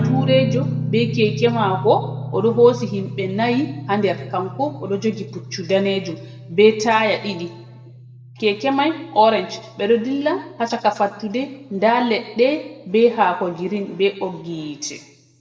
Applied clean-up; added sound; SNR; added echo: none; Guitar; 10 dB; reverberation time 0.8 s.